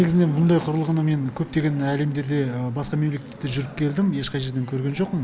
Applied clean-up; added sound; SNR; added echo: none; none; none; none.